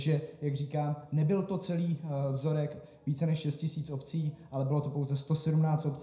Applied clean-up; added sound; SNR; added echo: none; none; none; reverberation time 0.4 s.